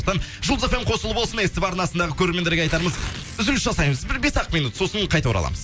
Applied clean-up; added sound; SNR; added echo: none; Tearing; 19 dB; none.